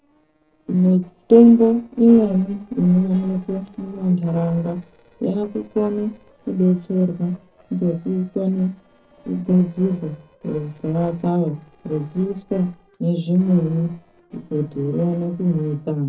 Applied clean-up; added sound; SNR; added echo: neural separator model SepFormer DNS4.